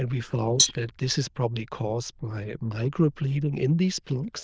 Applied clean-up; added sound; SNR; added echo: neural diffusion model UNIVERSE++.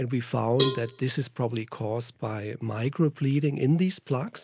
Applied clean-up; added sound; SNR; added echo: none; Cowbell; 2 dB; none.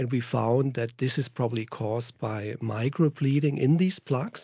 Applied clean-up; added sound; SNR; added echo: none; none; none; none.